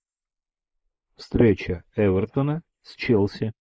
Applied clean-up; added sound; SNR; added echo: neural mask model Resemble Enhance denoiser.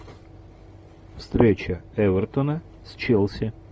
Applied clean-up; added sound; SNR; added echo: none; none; none; none.